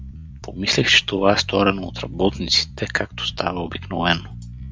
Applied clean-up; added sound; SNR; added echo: none; Bass guitar; 14 dB; none.